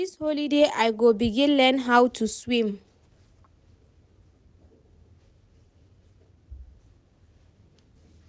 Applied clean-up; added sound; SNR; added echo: none; none; none; none.